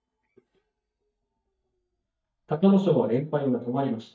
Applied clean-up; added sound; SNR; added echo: neural mask model DeepFilterNet 3.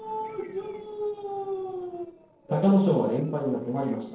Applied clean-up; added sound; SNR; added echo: neural separator model SepFormer DNS4.